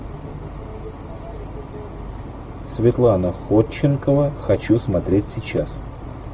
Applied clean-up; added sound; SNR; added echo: none; none; none; none.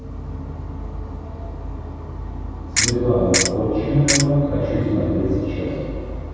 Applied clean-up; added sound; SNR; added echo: none; Ratchet, pawl; 0 dB; reverberation time 2.1 s.